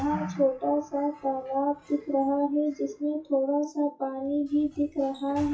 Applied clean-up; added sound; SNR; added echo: classical method WPE with log-MMSE.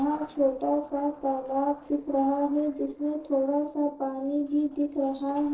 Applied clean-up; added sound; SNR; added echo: neural separator model SepFormer DNS4.